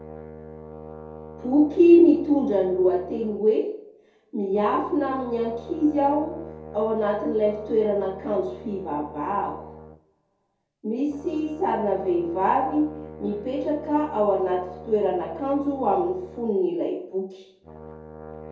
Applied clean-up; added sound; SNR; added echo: none; Brass instrument; 16 dB; reverberation time 2.2 s.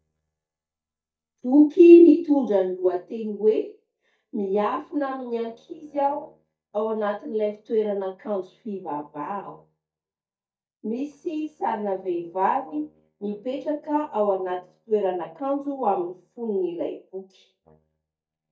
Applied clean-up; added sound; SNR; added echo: neural mask model DeepFilterNet 3.